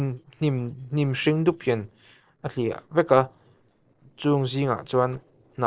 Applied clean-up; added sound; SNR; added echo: neural separator model SepFormer DNS4.